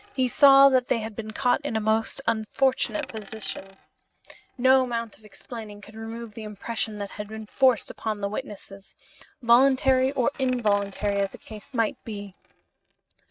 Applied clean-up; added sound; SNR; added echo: neural mask model RNNoise.